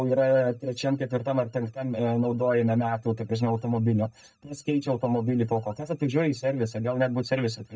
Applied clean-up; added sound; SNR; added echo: neural mask model DeepFilterNet 3.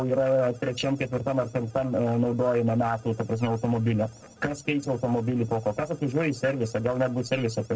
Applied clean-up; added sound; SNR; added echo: neural separator model SepFormer DNS4.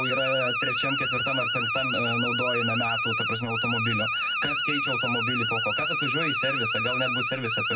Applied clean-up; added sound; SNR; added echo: none; Alarm; -3 dB; reverberation time 0.3 s.